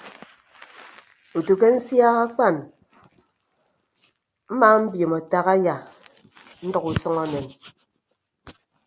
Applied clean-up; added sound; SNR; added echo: none; none; none; none.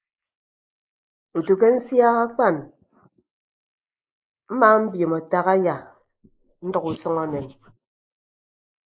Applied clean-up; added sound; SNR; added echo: neural mask model Resemble Enhance denoiser.